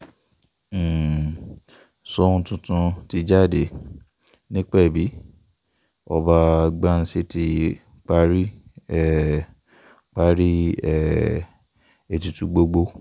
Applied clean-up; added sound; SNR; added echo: none; none; none; none.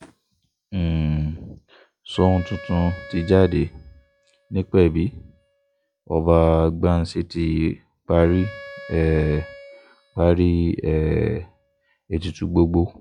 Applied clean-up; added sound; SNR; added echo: classical method log-MMSE.